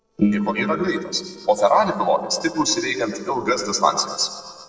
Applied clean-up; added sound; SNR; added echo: neural separator model SepFormer DNS4.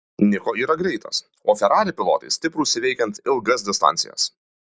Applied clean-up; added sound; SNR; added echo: none; none; none; none.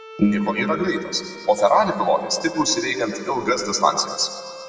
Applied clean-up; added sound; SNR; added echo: none; Bowed string instrument; 18 dB; reverberation time 2.1 s.